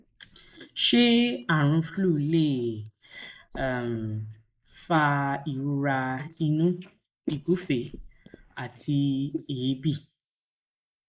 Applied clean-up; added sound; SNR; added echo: neural mask model Resemble Enhance denoiser.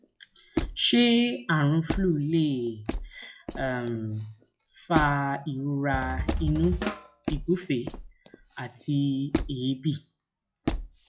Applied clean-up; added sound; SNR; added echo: classical method log-MMSE.